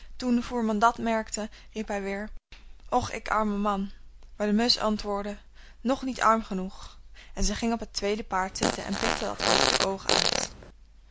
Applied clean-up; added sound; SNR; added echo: none; Fart; -2 dB; none.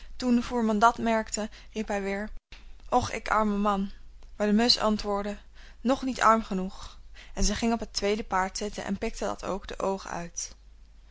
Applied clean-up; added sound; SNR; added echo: none; none; none; none.